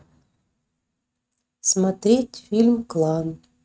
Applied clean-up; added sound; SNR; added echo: neural mask model RNNoise.